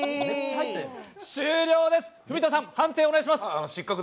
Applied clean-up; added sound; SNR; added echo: none; none; none; none.